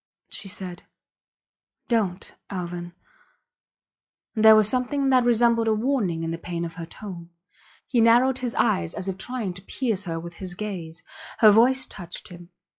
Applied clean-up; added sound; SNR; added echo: classical method log-MMSE.